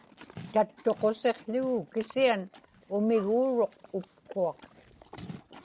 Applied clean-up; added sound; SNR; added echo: none; Livestock, farm animals, working animals; 20 dB; none.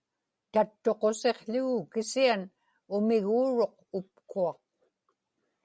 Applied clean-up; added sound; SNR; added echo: none; none; none; none.